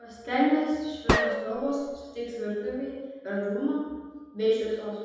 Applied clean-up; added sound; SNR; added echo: none; Gunshot, gunfire; 0 dB; reverberation time 1.2 s.